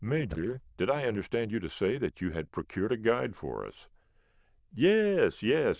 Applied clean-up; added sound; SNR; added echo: neural diffusion model UNIVERSE++.